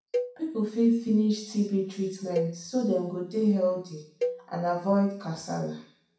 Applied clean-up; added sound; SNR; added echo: none; Cowbell; 9 dB; reverberation time 0.6 s.